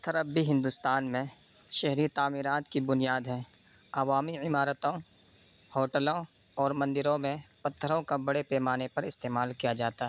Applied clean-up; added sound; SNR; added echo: none; none; none; none.